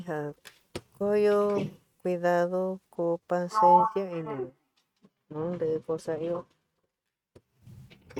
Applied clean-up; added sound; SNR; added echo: neural mask model RNNoise.